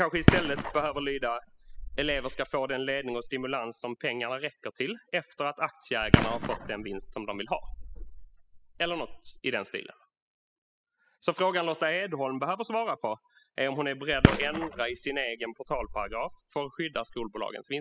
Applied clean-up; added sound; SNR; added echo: classical method spectral subtraction.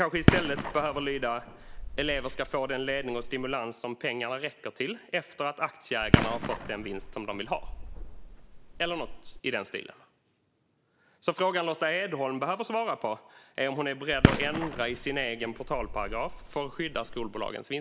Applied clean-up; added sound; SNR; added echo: none; Fireworks; -1 dB; none.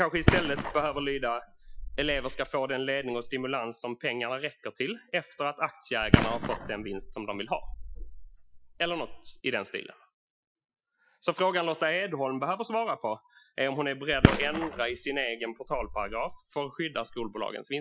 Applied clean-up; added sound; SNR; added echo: classical method Wiener filter.